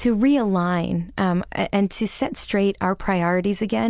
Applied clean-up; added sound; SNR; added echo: none; none; none; none.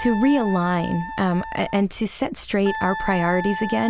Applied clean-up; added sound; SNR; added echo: none; Wind instrument, woodwind instrument; 9 dB; none.